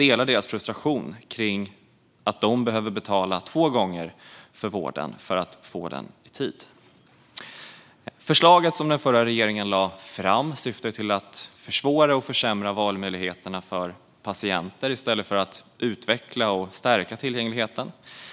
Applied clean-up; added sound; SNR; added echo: none; none; none; none.